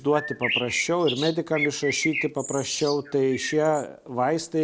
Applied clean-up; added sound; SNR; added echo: none; Bird; 7 dB; none.